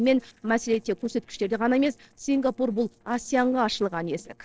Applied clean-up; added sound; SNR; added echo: neural separator model SepFormer DNS4.